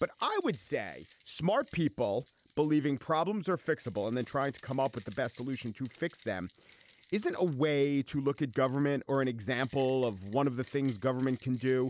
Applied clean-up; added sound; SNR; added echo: none; Keys jangling; 10 dB; none.